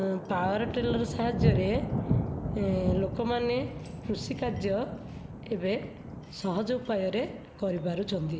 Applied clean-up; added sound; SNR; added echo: none; Thunder; 2 dB; none.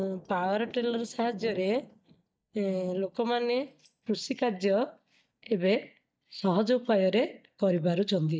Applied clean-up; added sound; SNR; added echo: neural mask model DeepFilterNet 3.